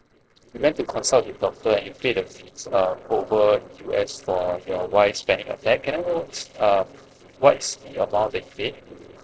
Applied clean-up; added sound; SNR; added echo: neural separator model SepFormer DNS4.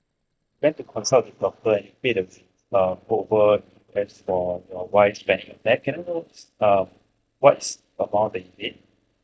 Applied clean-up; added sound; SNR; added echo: neural mask model DeepFilterNet 3.